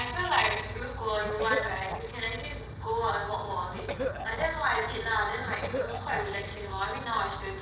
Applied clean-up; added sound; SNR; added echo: neural separator model SepFormer DNS4.